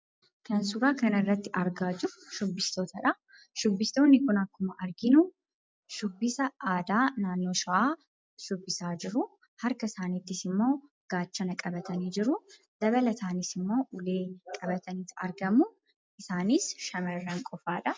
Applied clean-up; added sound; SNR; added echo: none; none; none; none.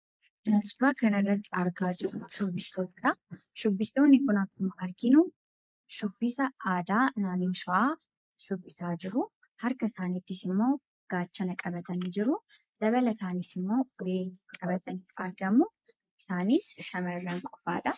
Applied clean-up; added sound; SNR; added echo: neural mask model Resemble Enhance denoiser.